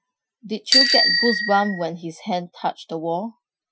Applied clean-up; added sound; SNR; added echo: classical method Wiener filter.